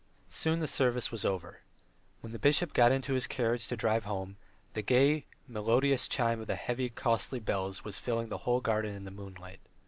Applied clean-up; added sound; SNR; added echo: none; none; none; none.